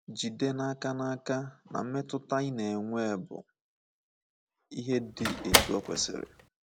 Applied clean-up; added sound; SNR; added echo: none; Slam; -4 dB; none.